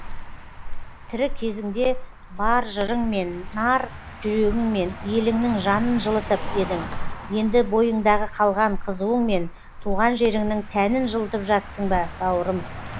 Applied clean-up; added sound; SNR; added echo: none; Car passing by; 6 dB; none.